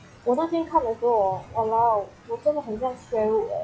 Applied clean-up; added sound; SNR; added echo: classical method log-MMSE.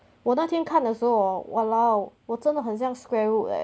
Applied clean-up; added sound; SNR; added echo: none; none; none; none.